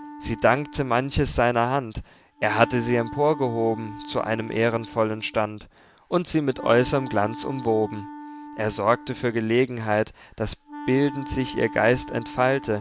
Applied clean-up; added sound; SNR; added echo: none; Wind instrument, woodwind instrument; 15 dB; none.